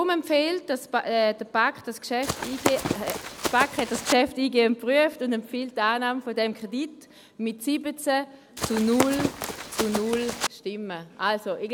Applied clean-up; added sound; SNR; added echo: none; Run; 4 dB; none.